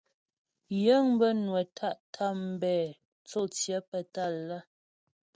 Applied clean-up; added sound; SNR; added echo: none; none; none; none.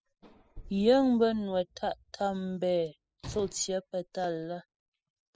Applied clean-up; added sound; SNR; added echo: classical method spectral subtraction.